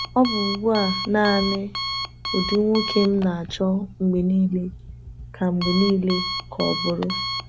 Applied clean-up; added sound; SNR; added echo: none; Alarm; 8 dB; none.